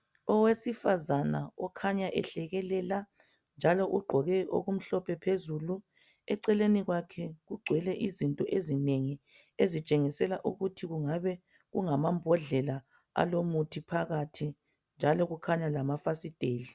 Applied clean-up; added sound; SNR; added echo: none; none; none; none.